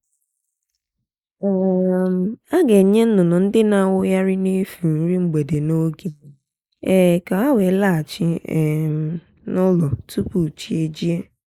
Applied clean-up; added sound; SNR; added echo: neural mask model Resemble Enhance denoiser.